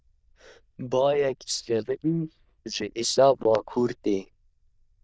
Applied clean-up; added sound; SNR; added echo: neural diffusion model UNIVERSE++.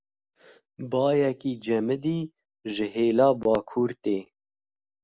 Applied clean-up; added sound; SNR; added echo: none; none; none; none.